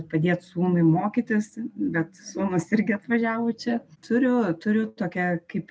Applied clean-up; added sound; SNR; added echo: none; none; none; none.